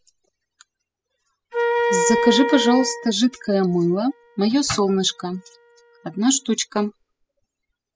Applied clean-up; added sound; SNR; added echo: classical method spectral subtraction.